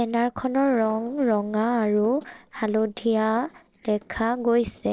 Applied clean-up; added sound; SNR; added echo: neural separator model SepFormer DNS4.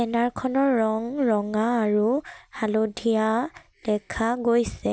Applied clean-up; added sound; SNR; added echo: none; none; none; none.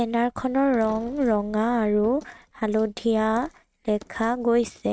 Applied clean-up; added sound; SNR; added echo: neural mask model RNNoise.